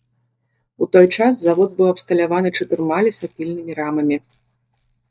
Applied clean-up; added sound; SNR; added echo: neural mask model DeepFilterNet 3.